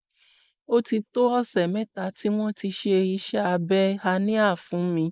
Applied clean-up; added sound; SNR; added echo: neural mask model Resemble Enhance denoiser.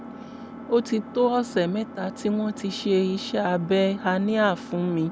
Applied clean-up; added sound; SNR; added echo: none; Engine; 14 dB; none.